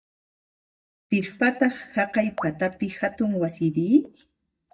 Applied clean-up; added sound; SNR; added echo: neural mask model DeepFilterNet 3.